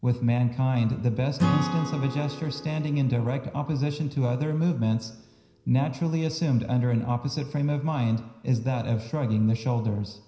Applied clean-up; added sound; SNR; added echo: none; Acoustic guitar / Strum; 12 dB; reverberation time 0.9 s.